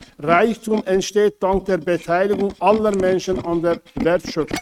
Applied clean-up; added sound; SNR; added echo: neural mask model RNNoise.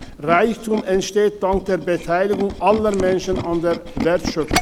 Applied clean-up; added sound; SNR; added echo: none; Tools; 9 dB; none.